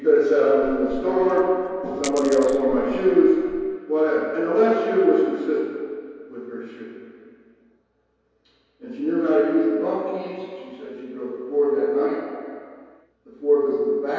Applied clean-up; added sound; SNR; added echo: none; Coin (dropping); 17 dB; reverberation time 2.2 s.